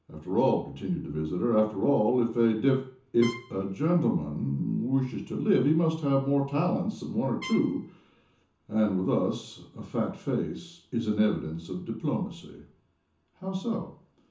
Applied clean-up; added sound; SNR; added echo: none; Trumpet; 16 dB; reverberation time 0.9 s.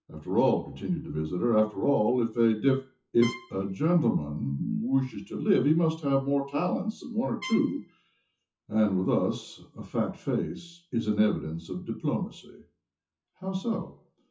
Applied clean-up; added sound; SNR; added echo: classical method WPE with log-MMSE.